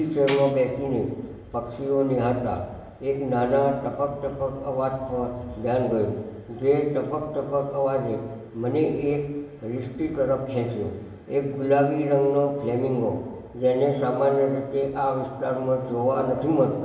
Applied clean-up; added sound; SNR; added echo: none; Tambourine; 3 dB; reverberation time 1.1 s.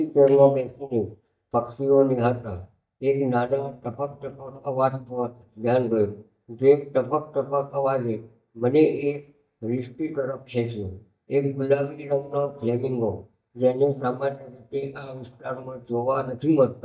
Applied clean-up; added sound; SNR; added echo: neural mask model DeepFilterNet 3.